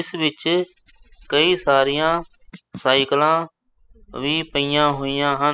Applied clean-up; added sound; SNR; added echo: classical method spectral subtraction.